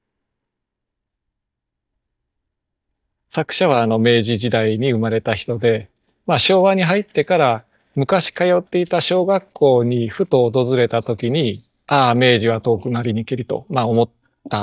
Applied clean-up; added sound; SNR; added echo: neural mask model DeepFilterNet 3.